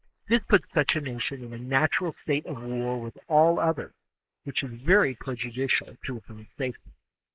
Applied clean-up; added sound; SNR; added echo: neural mask model Resemble Enhance denoiser.